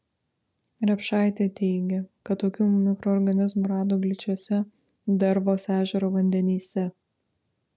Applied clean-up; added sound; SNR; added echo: none; none; none; none.